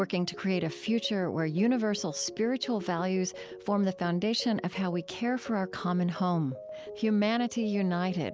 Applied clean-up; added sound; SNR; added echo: none; none; none; none.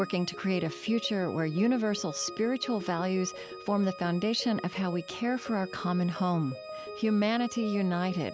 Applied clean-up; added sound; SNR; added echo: none; Organ; 19 dB; none.